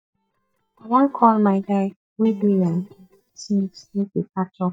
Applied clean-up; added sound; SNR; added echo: neural mask model DeepFilterNet 3.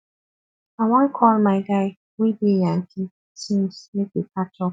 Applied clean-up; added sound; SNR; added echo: none; none; none; none.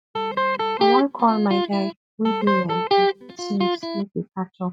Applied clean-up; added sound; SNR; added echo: neural mask model RNNoise.